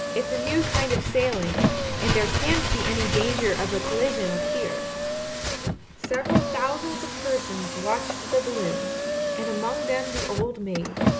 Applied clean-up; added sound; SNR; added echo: none; Bird + Car; -1 dB; none.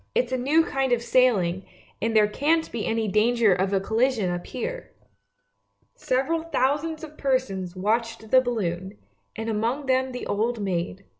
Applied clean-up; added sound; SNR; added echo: none; none; none; none.